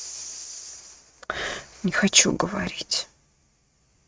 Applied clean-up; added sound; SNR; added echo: neural mask model RNNoise.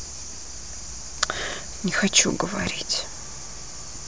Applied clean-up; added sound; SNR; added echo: none; Zipper (clothing); 20 dB; none.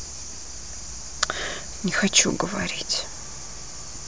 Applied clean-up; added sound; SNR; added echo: none; none; none; none.